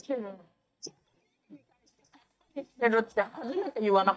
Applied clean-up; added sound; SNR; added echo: neural mask model DeepFilterNet 3.